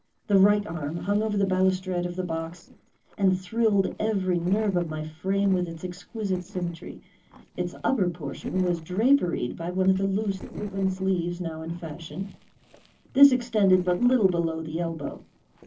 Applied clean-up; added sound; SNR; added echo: neural separator model SepFormer DNS4.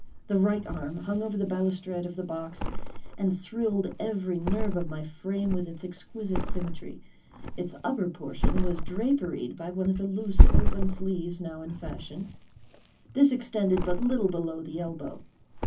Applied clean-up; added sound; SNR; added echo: none; Thump, thud; -3 dB; reverberation time 0.3 s.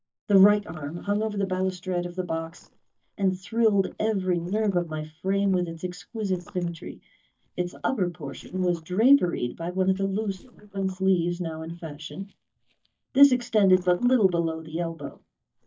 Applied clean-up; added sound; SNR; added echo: neural mask model DeepFilterNet 3.